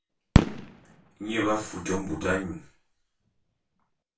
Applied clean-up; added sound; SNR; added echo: none; Fireworks; -3 dB; reverberation time 0.2 s.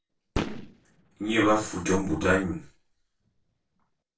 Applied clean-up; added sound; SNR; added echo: neural separator model SepFormer DNS4.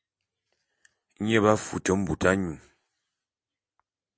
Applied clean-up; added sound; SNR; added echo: none; none; none; none.